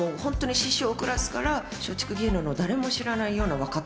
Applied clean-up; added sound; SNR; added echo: none; none; none; none.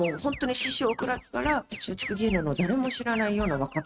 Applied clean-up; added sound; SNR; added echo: neural mask model RNNoise.